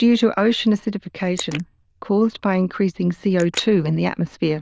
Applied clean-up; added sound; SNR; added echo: neural diffusion model UNIVERSE++.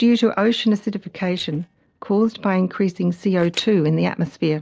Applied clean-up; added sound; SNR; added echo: neural separator model SepFormer DNS4.